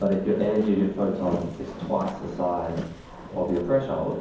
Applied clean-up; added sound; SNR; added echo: none; Boat, Water vehicle; 12 dB; reverberation time 1.2 s.